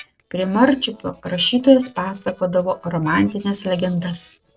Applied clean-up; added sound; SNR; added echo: neural separator model SepFormer DNS4.